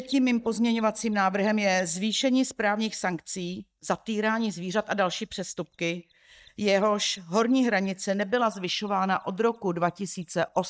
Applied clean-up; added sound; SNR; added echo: neural mask model DeepFilterNet 3.